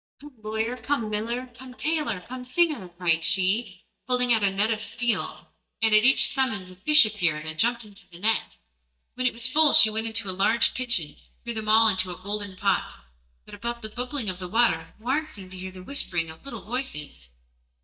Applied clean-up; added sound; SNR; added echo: neural mask model DeepFilterNet 3.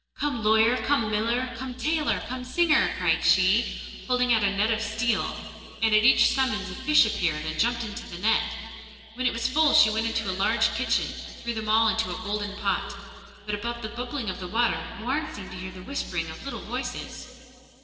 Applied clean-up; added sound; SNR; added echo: neural separator model SepFormer DNS4.